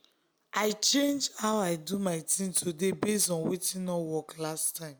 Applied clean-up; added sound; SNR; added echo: none; none; none; none.